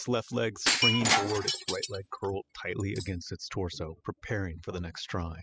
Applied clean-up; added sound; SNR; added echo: classical method spectral subtraction.